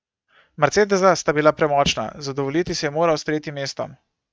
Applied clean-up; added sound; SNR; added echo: neural mask model RNNoise.